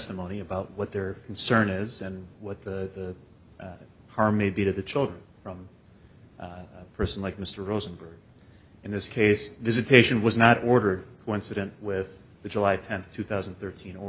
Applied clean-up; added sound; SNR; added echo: none; none; none; none.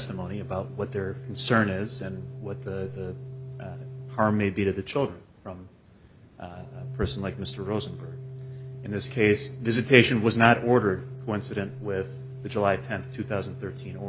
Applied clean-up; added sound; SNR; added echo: none; Organ; 12 dB; none.